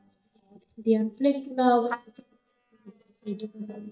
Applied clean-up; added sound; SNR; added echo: neural mask model DeepFilterNet 3.